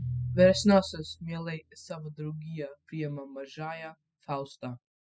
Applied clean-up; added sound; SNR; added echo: classical method spectral subtraction.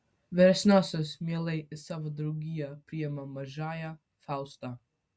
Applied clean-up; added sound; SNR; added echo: none; none; none; none.